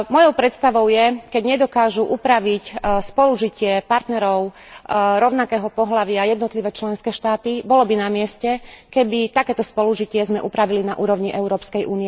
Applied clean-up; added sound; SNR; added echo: none; none; none; none.